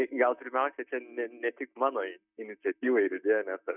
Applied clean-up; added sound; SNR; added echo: neural mask model DeepFilterNet 3.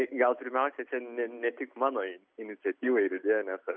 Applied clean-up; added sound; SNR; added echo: none; none; none; none.